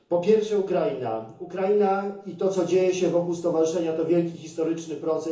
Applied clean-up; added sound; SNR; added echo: none; none; none; reverberation time 0.8 s.